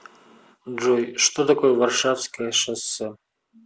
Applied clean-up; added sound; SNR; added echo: none; none; none; none.